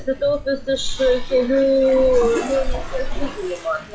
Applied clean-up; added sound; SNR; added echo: classical method log-MMSE.